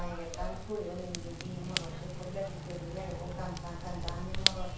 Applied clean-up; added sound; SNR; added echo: none; Fire / Rain; -4 dB; reverberation time 0.5 s.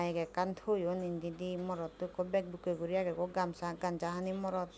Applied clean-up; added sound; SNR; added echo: none; none; none; none.